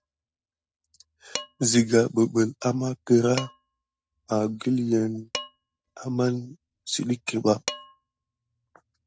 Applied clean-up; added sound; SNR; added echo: neural mask model RNNoise.